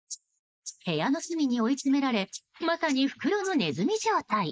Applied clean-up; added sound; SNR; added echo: neural mask model Resemble Enhance denoiser.